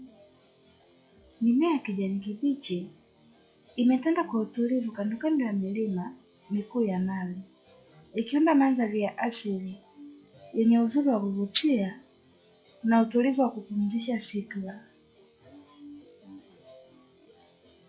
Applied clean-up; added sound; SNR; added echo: classical method log-MMSE.